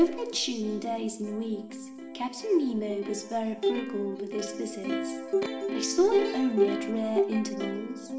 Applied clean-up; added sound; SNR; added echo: none; Plucked string instrument; 2 dB; reverberation time 0.9 s.